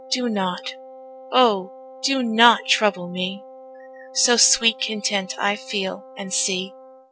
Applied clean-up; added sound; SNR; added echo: none; Wind instrument, woodwind instrument; 19 dB; none.